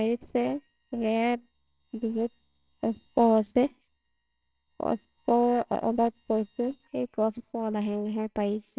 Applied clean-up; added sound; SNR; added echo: neural separator model SepFormer WHAMR!.